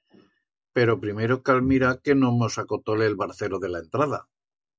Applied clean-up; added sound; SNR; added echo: none; none; none; none.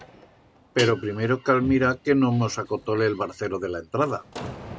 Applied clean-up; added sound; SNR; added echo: none; Slam + Guitar; 15 dB; none.